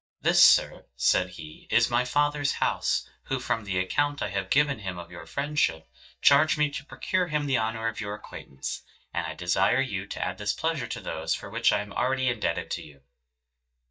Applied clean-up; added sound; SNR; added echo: neural mask model DeepFilterNet 3.